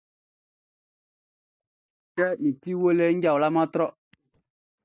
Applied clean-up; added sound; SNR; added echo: neural mask model DeepFilterNet 3.